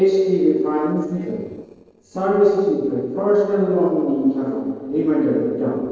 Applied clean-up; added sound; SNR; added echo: neural separator model SepFormer DNS4.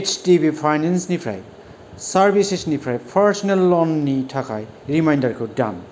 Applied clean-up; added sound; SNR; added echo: none; none; none; none.